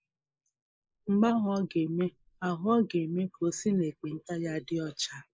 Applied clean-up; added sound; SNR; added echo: neural mask model Resemble Enhance denoiser.